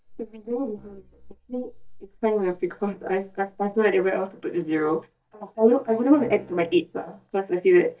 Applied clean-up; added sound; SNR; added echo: neural mask model DeepFilterNet 3.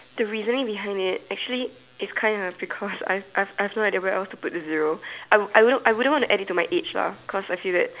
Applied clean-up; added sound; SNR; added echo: none; none; none; none.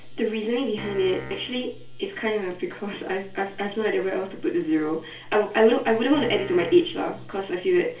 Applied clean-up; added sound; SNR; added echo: none; Piano; 14 dB; reverberation time 0.3 s.